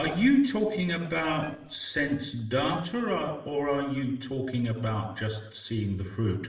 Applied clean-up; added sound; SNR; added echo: neural separator model SepFormer DNS4.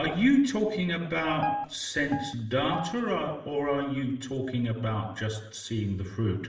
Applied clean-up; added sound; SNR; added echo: none; Guitar; 8 dB; reverberation time 0.8 s.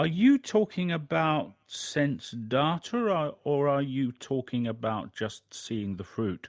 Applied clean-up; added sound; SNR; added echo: none; none; none; none.